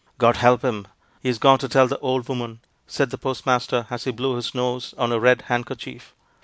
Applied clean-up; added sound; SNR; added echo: none; none; none; none.